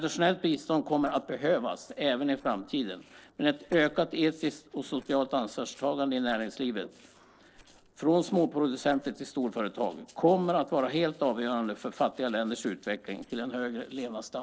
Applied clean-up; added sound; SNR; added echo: neural separator model SepFormer DNS4.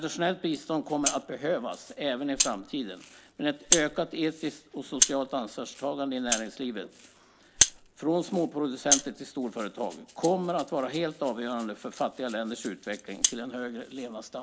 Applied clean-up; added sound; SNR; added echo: none; Rattle (instrument); 2 dB; none.